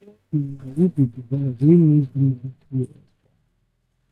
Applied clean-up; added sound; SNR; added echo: neural mask model DeepFilterNet 3.